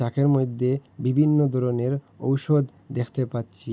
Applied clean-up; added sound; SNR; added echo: none; none; none; none.